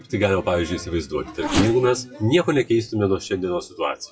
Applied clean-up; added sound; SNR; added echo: classical method WPE with log-MMSE.